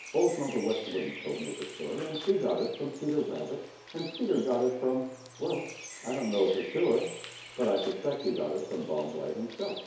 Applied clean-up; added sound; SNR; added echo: none; Bird; 14 dB; reverberation time 2.4 s.